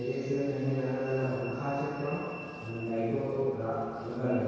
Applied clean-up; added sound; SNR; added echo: none; Train; 15 dB; reverberation time 2.0 s.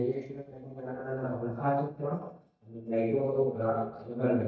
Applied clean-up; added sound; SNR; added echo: neural mask model DeepFilterNet 3.